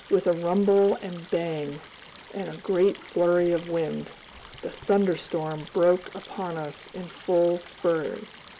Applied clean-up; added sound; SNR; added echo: none; Stream; 20 dB; none.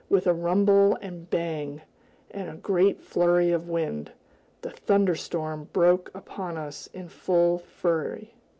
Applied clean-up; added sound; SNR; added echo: none; none; none; none.